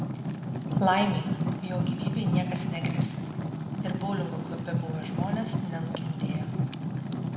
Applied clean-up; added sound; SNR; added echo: none; Fire; -3 dB; reverberation time 1.1 s.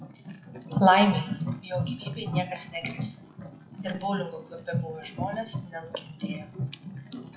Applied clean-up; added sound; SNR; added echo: classical method WPE with log-MMSE.